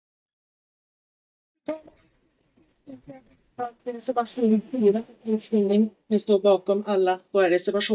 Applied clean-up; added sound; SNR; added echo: neural mask model DeepFilterNet 3.